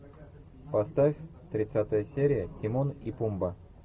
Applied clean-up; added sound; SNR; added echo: none; none; none; none.